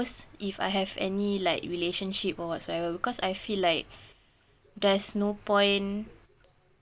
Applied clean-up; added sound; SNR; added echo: none; none; none; none.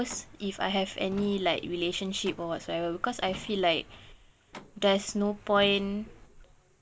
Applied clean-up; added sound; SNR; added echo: none; Truck; 20 dB; none.